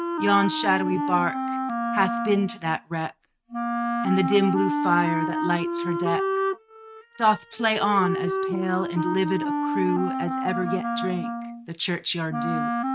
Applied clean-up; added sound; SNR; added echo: neural mask model RNNoise.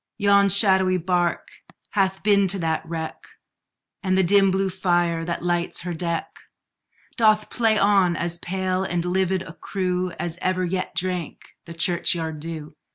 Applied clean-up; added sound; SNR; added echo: none; none; none; none.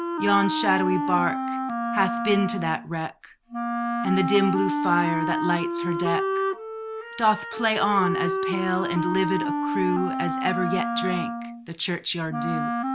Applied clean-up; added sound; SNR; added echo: none; Wind instrument, woodwind instrument; 1 dB; none.